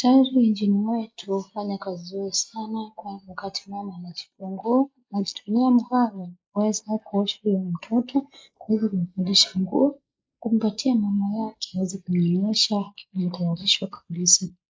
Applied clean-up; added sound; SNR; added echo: neural mask model Resemble Enhance denoiser.